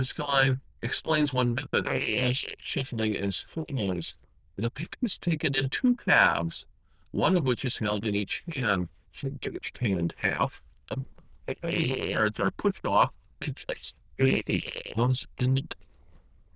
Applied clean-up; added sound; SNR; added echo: neural diffusion model UNIVERSE++.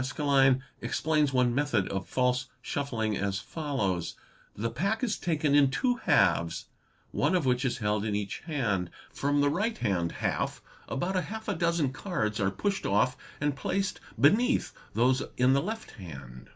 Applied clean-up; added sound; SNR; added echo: none; none; none; none.